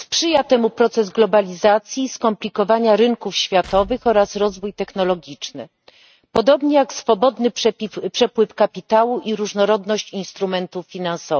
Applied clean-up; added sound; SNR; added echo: neural mask model RNNoise.